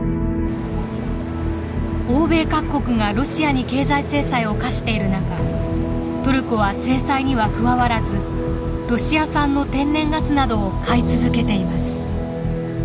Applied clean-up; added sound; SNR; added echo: none; none; none; none.